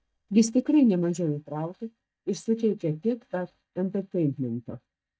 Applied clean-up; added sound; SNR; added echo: neural mask model DeepFilterNet 3.